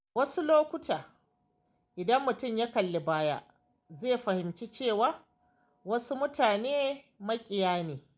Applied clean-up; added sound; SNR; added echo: none; none; none; none.